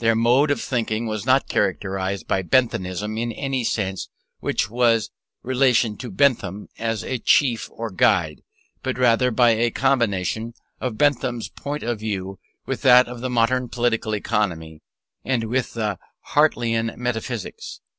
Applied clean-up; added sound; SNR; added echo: none; none; none; none.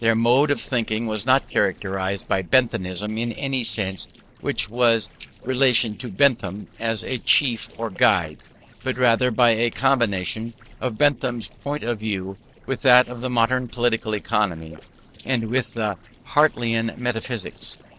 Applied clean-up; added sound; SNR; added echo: neural separator model SepFormer DNS4.